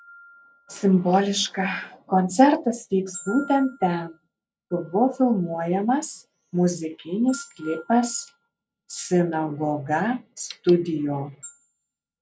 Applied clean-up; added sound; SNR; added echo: neural mask model RNNoise.